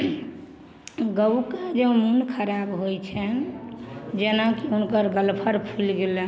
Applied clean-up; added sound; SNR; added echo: none; none; none; none.